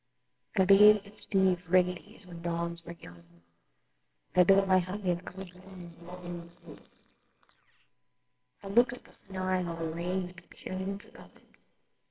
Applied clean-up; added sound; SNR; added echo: neural separator model SepFormer WHAMR!.